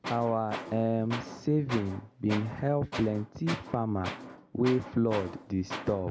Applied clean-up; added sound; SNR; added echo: none; Tools; 11 dB; none.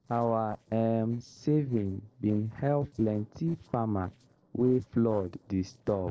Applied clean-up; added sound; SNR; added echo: neural separator model SepFormer DNS4.